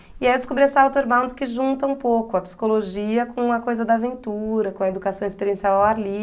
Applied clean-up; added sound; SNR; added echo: none; none; none; none.